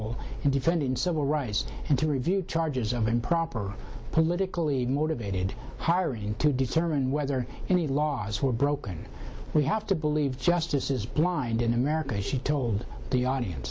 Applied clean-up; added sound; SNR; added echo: none; none; none; none.